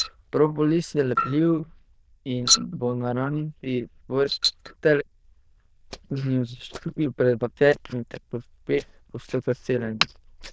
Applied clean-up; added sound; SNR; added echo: neural diffusion model UNIVERSE++.